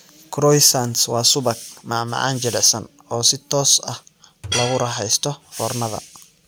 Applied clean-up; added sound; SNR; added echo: none; Thump, thud; 19 dB; none.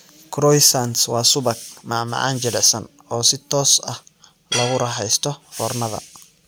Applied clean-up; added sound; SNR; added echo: none; none; none; none.